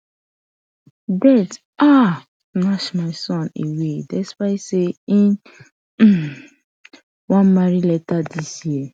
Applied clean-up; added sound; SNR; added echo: none; none; none; none.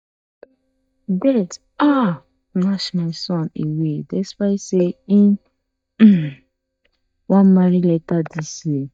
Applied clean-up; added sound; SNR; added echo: neural mask model DeepFilterNet 3.